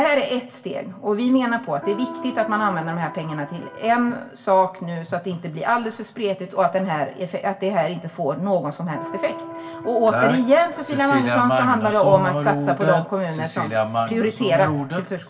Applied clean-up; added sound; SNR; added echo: none; Electric guitar; 14 dB; reverberation time 0.2 s.